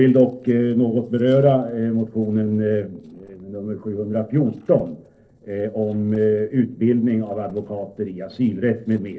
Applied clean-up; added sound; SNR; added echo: neural separator model SepFormer DNS4.